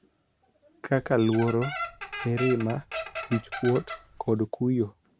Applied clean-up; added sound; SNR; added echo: none; Squeak; 6 dB; none.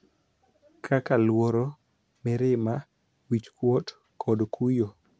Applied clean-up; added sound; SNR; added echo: none; none; none; none.